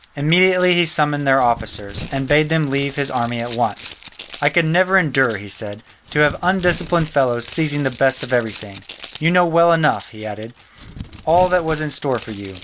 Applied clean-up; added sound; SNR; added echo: none; Crumpling, crinkling; 18 dB; none.